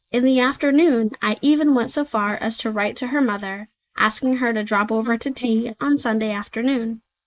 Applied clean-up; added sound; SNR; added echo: neural mask model Resemble Enhance denoiser.